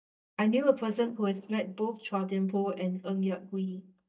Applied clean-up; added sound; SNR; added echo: neural mask model DeepFilterNet 3.